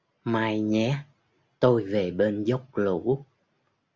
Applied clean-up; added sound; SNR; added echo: none; none; none; none.